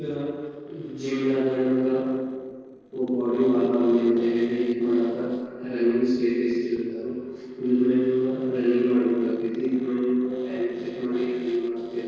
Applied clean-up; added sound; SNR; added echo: neural separator model SepFormer DNS4.